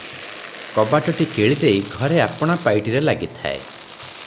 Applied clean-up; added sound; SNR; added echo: none; Domestic sounds, home sounds; 16 dB; none.